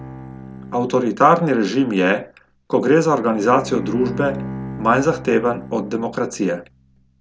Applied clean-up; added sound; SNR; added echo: none; Bowed string instrument; 14 dB; none.